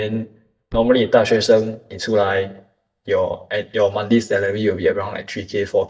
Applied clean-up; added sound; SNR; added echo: neural mask model DeepFilterNet 3.